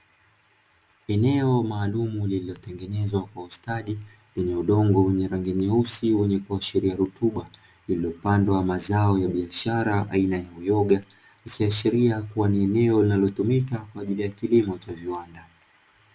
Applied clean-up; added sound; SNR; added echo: none; none; none; none.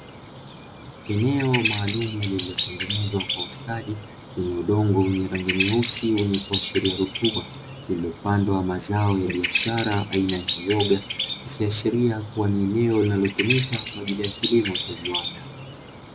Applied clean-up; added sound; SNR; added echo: none; Bird vocalization, bird call, bird song; 7 dB; none.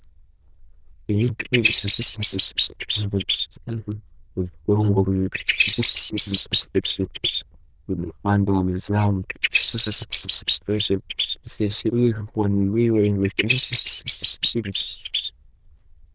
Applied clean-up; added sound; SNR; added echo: neural diffusion model UNIVERSE++.